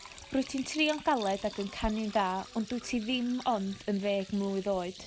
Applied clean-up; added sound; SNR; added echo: none; Liquid; 17 dB; none.